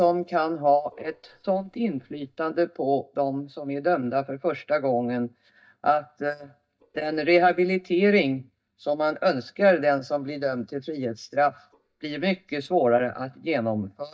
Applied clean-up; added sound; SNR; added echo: neural mask model DeepFilterNet 3.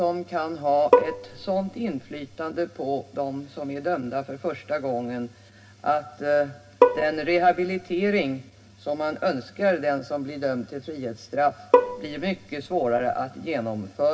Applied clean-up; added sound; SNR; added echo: none; Bowed string instrument; -1 dB; reverberation time 0.4 s.